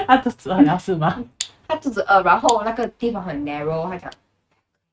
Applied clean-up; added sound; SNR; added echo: neural mask model RNNoise.